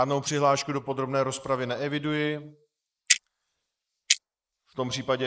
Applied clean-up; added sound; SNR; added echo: neural mask model Resemble Enhance denoiser.